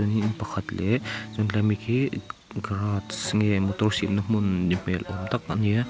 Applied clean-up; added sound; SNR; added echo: none; none; none; none.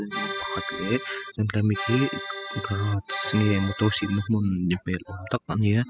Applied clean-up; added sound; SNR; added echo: classical method spectral subtraction.